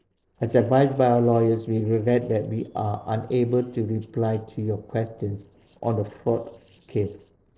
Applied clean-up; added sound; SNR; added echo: neural separator model SepFormer DNS4.